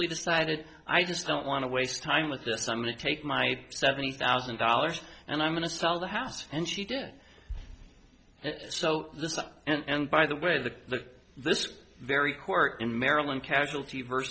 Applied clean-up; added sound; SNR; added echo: neural separator model SepFormer DNS4.